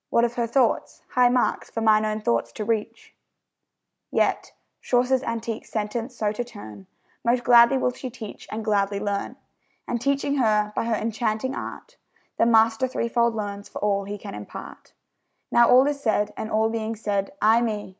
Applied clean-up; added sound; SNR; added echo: none; none; none; none.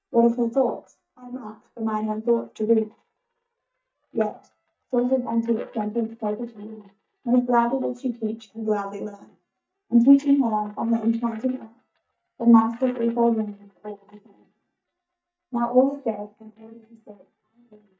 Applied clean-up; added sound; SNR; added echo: neural mask model DeepFilterNet 3.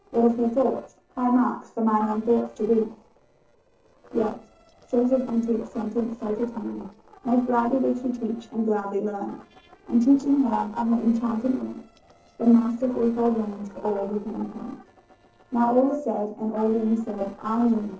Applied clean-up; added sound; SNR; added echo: neural separator model SepFormer DNS4.